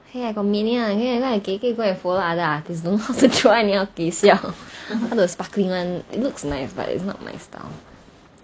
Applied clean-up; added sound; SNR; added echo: none; none; none; none.